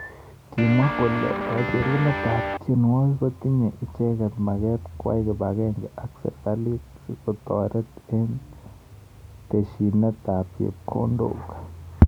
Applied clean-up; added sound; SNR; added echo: none; Guitar; 4 dB; none.